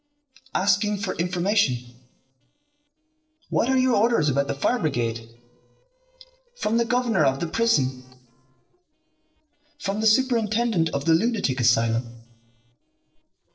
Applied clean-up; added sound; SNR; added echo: neural separator model SepFormer DNS4.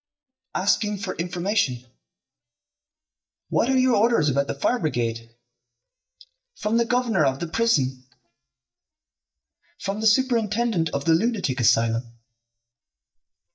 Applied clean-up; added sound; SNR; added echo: neural mask model DeepFilterNet 3.